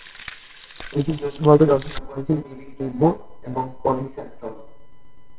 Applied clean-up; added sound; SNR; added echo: neural separator model SepFormer WHAMR!.